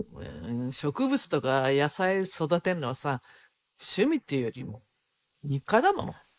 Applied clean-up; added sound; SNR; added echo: neural mask model Resemble Enhance denoiser.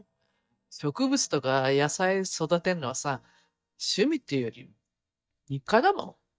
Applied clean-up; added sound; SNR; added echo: neural mask model DeepFilterNet 3.